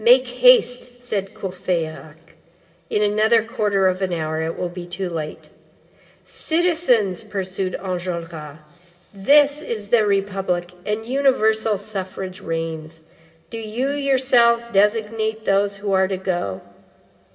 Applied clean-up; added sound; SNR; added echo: none; none; none; reverberation time 2.6 s.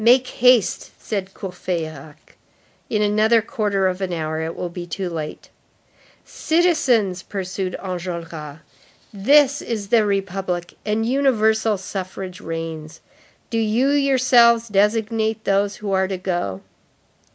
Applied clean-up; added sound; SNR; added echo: none; none; none; none.